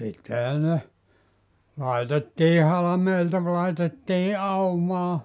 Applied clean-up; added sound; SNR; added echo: none; none; none; none.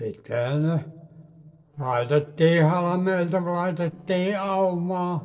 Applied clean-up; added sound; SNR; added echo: neural separator model SepFormer DNS4.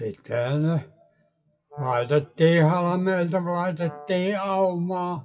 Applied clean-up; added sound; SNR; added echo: classical method WPE with log-MMSE.